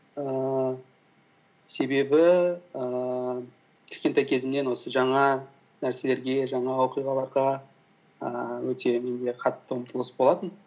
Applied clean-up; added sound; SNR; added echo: none; none; none; none.